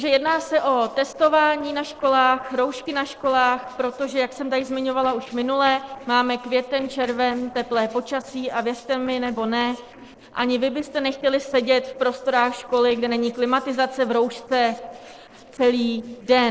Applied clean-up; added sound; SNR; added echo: neural separator model SepFormer DNS4.